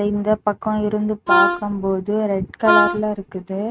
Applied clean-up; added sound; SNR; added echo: neural mask model RNNoise.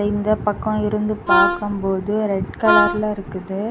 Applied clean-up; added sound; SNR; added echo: none; Wind instrument, woodwind instrument; 0 dB; none.